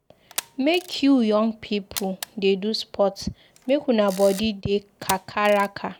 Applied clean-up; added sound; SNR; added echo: none; Camera; 17 dB; none.